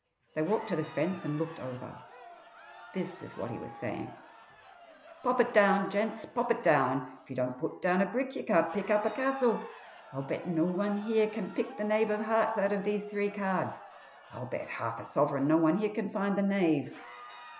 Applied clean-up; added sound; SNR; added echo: none; Crowd; 20 dB; none.